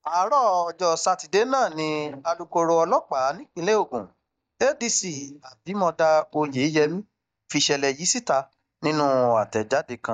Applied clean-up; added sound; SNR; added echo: neural mask model DeepFilterNet 3.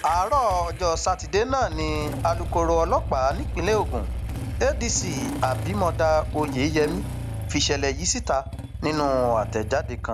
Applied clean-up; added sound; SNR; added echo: none; Engine starting / Motorcycle; 5 dB; none.